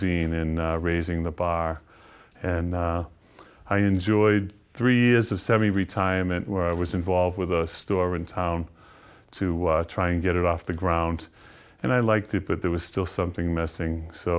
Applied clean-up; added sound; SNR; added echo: none; none; none; none.